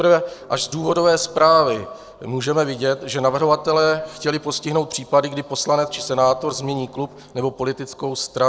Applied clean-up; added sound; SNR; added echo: neural separator model SepFormer DNS4.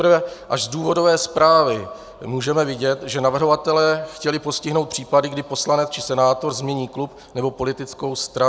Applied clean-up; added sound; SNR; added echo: none; none; none; none.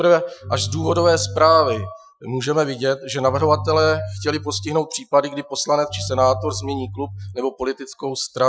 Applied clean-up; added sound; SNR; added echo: classical method Wiener filter.